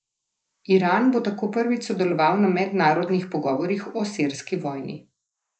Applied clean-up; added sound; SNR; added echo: neural mask model Resemble Enhance denoiser.